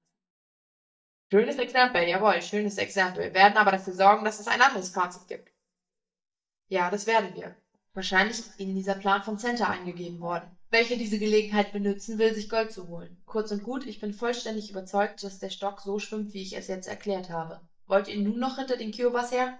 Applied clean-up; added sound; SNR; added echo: neural mask model DeepFilterNet 3.